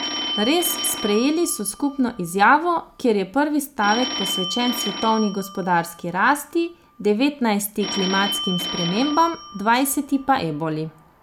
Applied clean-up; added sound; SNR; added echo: none; Telephone; 9 dB; none.